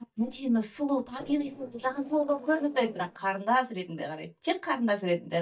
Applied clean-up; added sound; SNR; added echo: neural mask model DeepFilterNet 3.